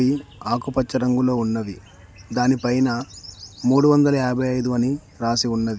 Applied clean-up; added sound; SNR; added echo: none; none; none; none.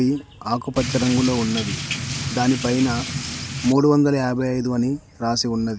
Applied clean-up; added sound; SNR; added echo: none; Drip / Rain; 6 dB; none.